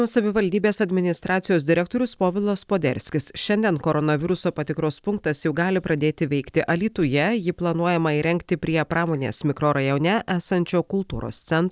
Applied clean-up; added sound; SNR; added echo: neural mask model DeepFilterNet 3.